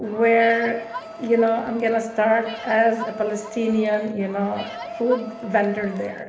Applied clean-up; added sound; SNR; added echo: none; Crowd; 14 dB; reverberation time 1.0 s.